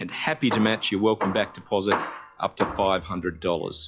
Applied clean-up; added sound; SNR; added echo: classical method log-MMSE.